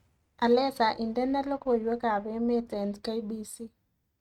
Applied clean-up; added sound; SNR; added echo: neural mask model RNNoise.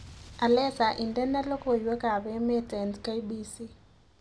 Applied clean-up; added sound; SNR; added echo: none; Explosion; 20 dB; none.